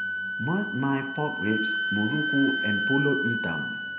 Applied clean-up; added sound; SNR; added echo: none; Wind instrument, woodwind instrument; 1 dB; none.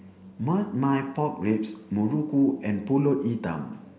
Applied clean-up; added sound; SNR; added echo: none; none; none; none.